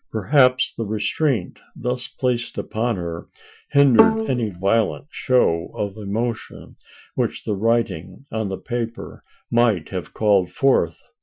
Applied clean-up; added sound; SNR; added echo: classical method Wiener filter.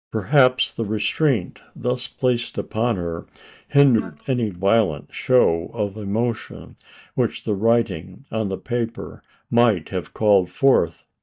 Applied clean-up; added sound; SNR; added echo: neural mask model DeepFilterNet 3.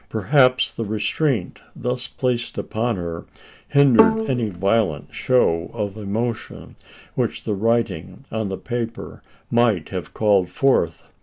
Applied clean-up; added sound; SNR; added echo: none; Bowed string instrument; 3 dB; none.